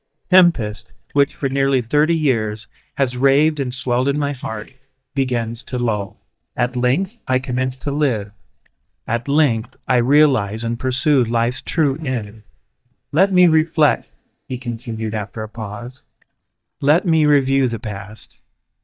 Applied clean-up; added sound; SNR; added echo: neural mask model DeepFilterNet 3.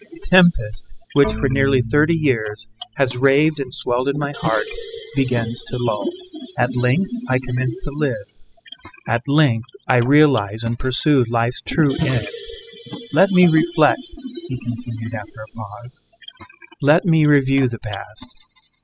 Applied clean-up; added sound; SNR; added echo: classical method spectral subtraction.